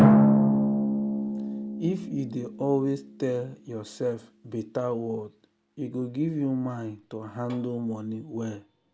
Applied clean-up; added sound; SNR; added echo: none; Drum; -4 dB; none.